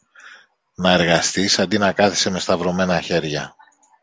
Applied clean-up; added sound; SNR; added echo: none; none; none; none.